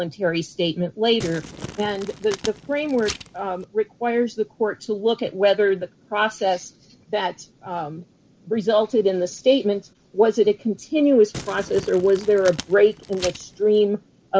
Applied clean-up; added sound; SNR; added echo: none; Crumpling, crinkling; 14 dB; none.